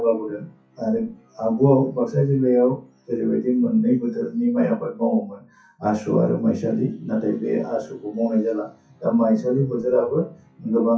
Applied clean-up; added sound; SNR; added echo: classical method WPE with log-MMSE.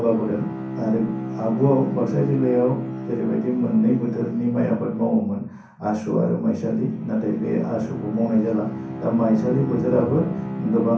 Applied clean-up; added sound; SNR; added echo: none; Bowed string instrument; 9 dB; reverberation time 0.6 s.